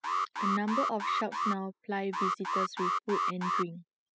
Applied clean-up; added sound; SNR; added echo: classical method spectral subtraction.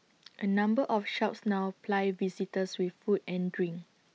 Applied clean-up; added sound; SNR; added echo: none; none; none; none.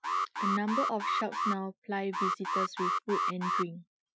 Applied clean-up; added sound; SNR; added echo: classical method Wiener filter.